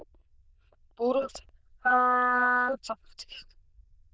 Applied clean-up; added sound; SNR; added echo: neural diffusion model UNIVERSE++.